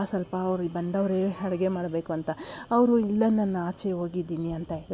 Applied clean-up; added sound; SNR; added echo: none; none; none; none.